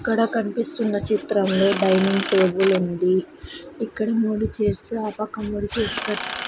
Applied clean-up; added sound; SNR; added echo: none; Drill; 12 dB; none.